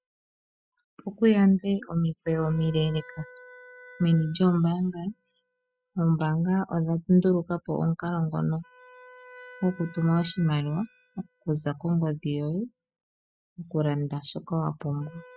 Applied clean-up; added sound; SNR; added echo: classical method spectral subtraction.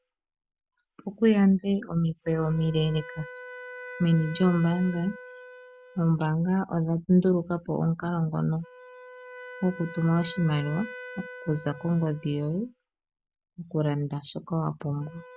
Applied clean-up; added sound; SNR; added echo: none; Wind instrument, woodwind instrument; 18 dB; none.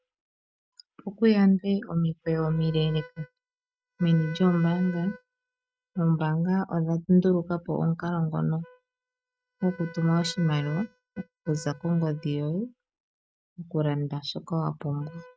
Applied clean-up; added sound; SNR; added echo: neural mask model RNNoise.